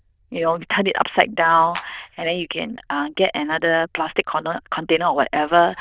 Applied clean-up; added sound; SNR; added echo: neural diffusion model UNIVERSE++.